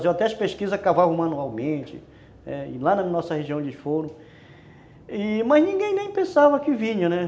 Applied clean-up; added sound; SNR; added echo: none; none; none; none.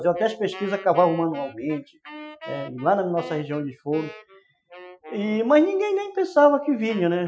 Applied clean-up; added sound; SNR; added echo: classical method Wiener filter.